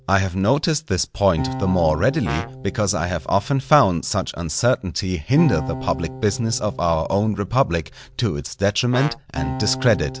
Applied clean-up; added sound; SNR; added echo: none; Brass instrument + Acoustic guitar; 12 dB; none.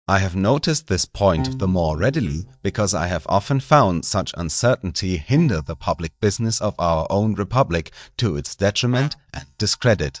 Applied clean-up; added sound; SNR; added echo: neural mask model DeepFilterNet 3.